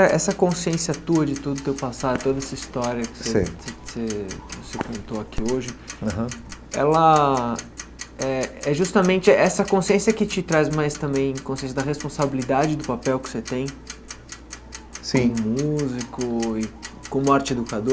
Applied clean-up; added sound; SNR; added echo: none; Tick-tock + Fireworks; 15 dB; none.